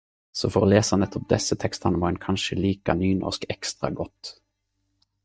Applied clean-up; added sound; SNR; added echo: neural mask model DeepFilterNet 3.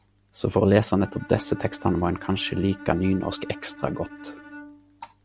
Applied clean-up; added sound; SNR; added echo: none; Bowed string instrument; 17 dB; none.